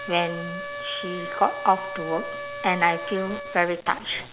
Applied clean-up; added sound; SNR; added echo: none; Wind instrument, woodwind instrument; 9 dB; none.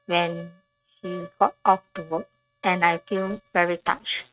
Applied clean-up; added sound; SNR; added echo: neural mask model RNNoise.